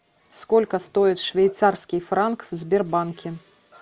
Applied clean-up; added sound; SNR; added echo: none; none; none; none.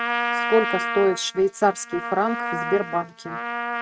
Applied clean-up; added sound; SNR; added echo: neural mask model RNNoise.